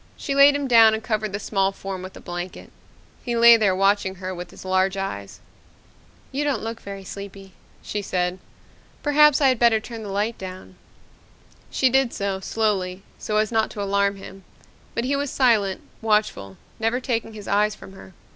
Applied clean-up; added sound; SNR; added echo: none; none; none; none.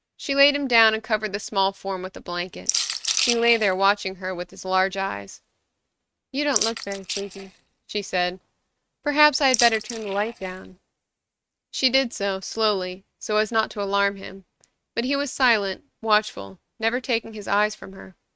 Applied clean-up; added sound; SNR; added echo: neural mask model RNNoise.